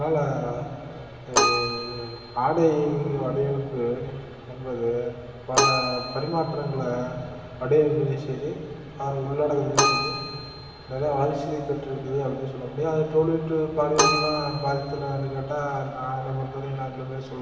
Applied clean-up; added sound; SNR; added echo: none; Keyboard (musical); 5 dB; reverberation time 2.7 s.